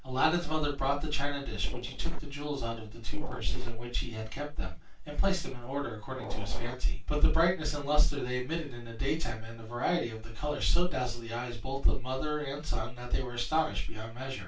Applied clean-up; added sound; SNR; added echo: neural separator model SepFormer DNS4.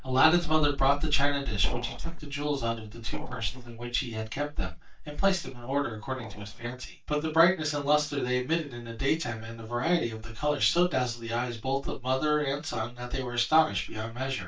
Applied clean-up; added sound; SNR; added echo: neural mask model DeepFilterNet 3.